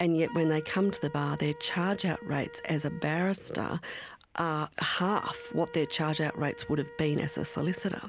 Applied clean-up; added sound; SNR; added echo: none; Wind instrument, woodwind instrument; 17 dB; none.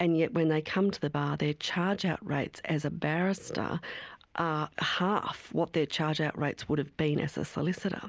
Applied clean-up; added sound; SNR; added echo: none; none; none; none.